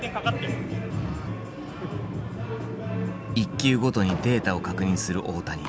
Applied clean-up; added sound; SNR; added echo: none; none; none; none.